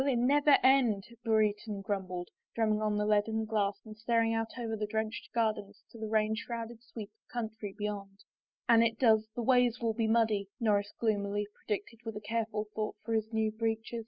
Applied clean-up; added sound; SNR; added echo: none; none; none; none.